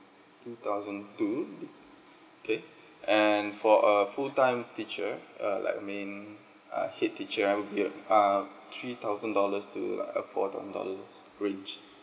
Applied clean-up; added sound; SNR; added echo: none; none; none; none.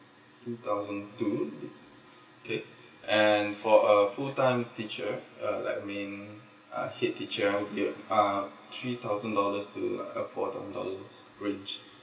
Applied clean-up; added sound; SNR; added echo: none; none; none; reverberation time 0.2 s.